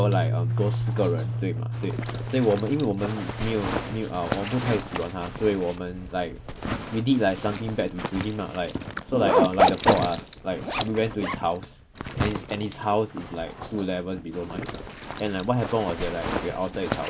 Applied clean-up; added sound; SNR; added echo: none; Piano + Zipper (clothing); 2 dB; none.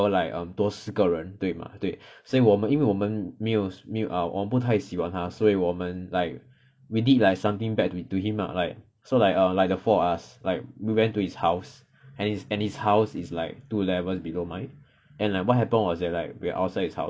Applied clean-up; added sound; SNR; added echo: none; none; none; none.